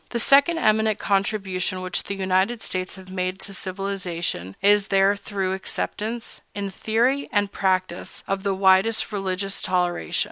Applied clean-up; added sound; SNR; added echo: none; none; none; none.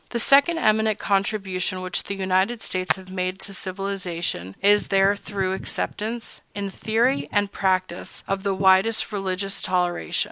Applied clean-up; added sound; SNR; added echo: none; Hands; 16 dB; none.